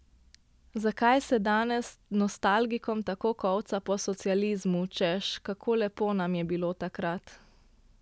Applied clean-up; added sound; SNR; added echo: none; none; none; none.